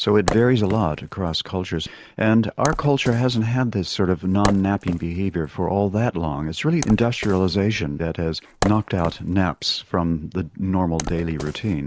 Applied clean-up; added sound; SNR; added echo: none; Wood; 13 dB; none.